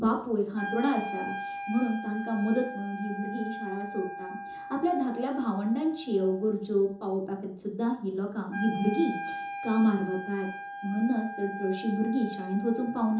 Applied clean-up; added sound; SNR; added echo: none; Wind instrument, woodwind instrument; 10 dB; reverberation time 0.6 s.